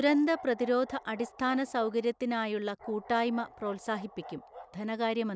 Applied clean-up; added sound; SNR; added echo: none; Bark; 18 dB; none.